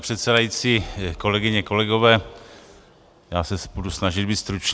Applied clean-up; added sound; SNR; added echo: none; none; none; none.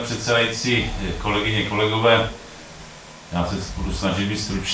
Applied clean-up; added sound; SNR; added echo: none; Vehicle; 19 dB; reverberation time 0.3 s.